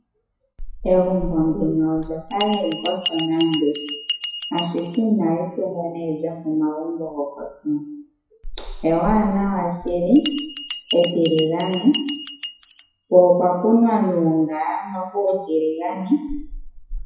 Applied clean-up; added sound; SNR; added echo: classical method WPE with log-MMSE.